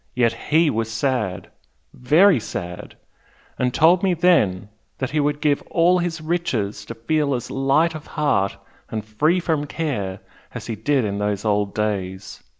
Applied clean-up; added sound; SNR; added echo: none; none; none; none.